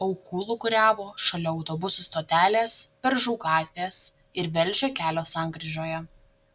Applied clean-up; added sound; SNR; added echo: none; none; none; none.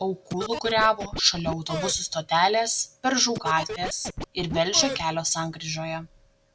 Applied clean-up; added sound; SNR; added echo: none; Scratching (performance technique); 8 dB; none.